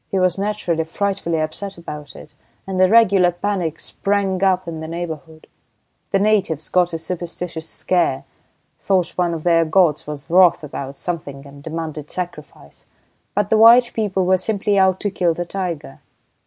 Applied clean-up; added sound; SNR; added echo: none; none; none; none.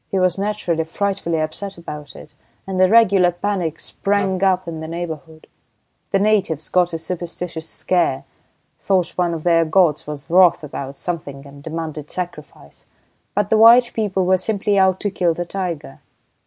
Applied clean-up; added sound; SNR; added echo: none; Wind instrument, woodwind instrument; 13 dB; none.